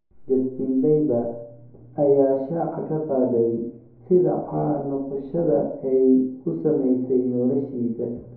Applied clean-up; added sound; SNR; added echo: none; none; none; reverberation time 2.6 s.